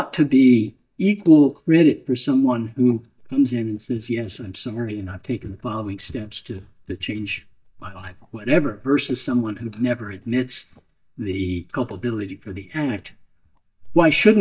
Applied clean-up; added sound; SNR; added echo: neural mask model DeepFilterNet 3.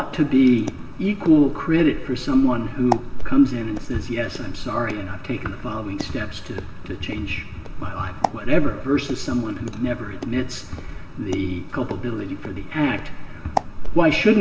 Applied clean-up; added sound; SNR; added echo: none; Walk, footsteps; 5 dB; reverberation time 0.5 s.